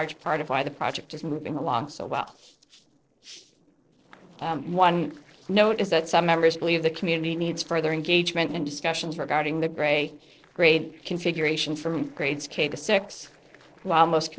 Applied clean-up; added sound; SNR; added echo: neural separator model SepFormer DNS4.